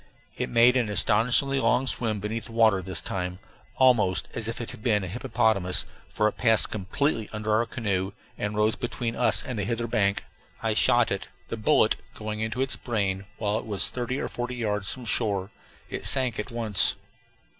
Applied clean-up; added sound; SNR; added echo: none; none; none; none.